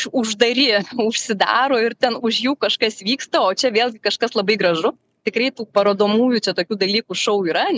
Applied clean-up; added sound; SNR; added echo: none; none; none; none.